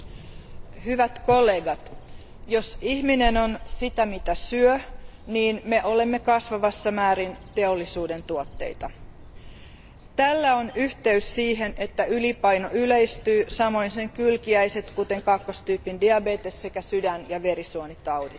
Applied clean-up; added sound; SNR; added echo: none; Bird vocalization, bird call, bird song; 14 dB; none.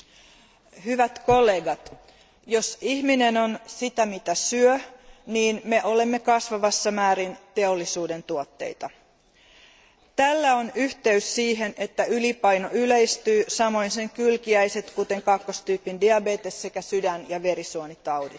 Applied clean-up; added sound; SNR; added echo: none; none; none; none.